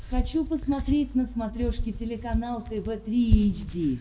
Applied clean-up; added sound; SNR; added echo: none; Hands; 3 dB; reverberation time 0.6 s.